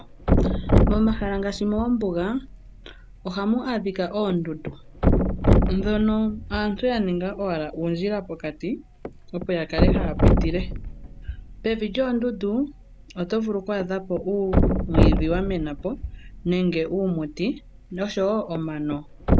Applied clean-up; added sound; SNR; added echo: none; Thump, thud; -1 dB; none.